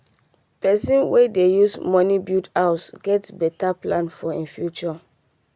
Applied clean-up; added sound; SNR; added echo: none; none; none; none.